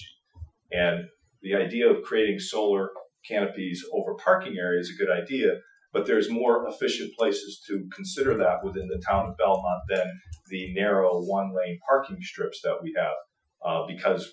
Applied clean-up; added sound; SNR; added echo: classical method Wiener filter.